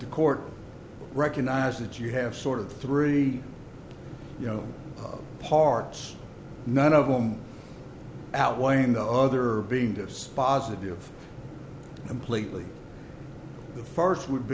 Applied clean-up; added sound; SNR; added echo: none; none; none; none.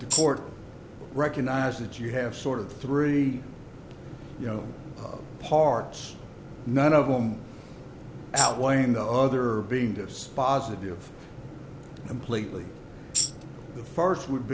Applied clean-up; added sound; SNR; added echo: none; Tambourine; 0 dB; none.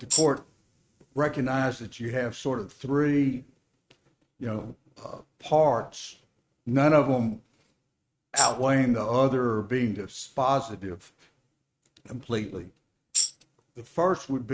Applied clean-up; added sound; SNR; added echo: neural mask model RNNoise.